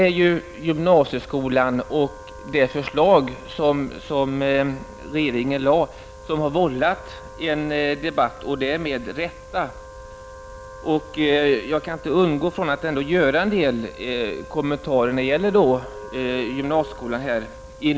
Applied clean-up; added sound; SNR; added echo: none; Wind instrument, woodwind instrument + Alarm; 19 dB; none.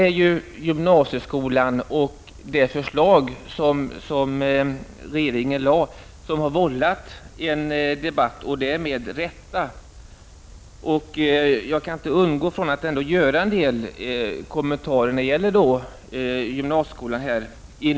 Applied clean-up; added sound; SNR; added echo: none; none; none; none.